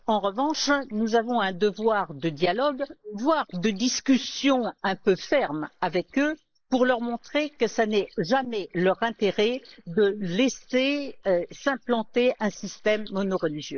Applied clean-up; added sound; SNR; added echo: neural mask model Resemble Enhance denoiser.